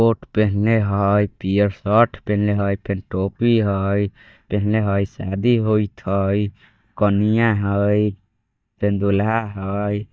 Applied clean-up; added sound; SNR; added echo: neural mask model DeepFilterNet 3.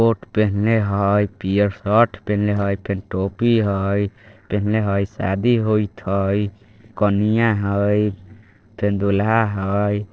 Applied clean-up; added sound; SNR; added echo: neural separator model SepFormer DNS4.